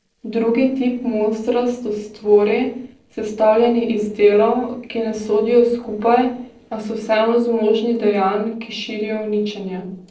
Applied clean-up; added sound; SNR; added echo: neural separator model SepFormer DNS4.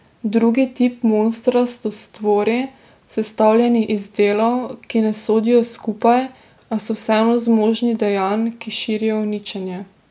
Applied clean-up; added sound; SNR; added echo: none; none; none; none.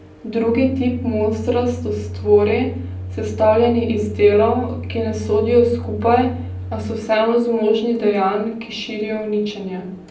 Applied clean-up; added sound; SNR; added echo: none; Microwave oven; 11 dB; reverberation time 0.6 s.